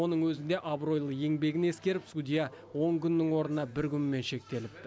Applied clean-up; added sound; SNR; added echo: none; none; none; none.